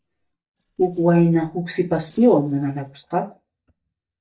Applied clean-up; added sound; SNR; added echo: neural mask model DeepFilterNet 3.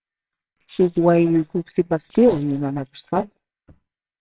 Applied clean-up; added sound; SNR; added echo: neural separator model SepFormer WHAMR!.